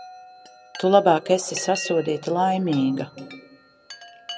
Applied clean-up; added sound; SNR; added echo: none; Chime; 17 dB; none.